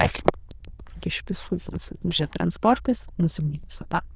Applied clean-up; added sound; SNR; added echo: neural diffusion model UNIVERSE++.